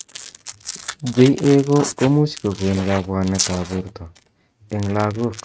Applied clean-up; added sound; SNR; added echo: neural mask model RNNoise.